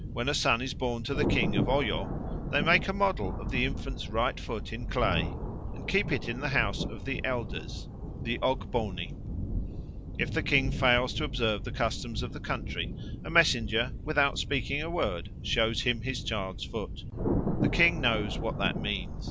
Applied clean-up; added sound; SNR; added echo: none; Thunder; 3 dB; none.